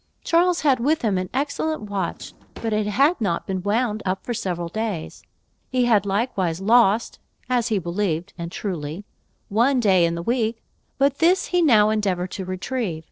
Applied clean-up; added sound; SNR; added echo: neural separator model SepFormer DNS4.